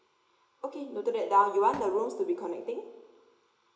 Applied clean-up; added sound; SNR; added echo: none; Slam; 20 dB; reverberation time 0.8 s.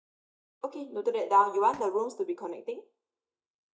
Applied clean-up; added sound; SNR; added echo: neural mask model DeepFilterNet 3.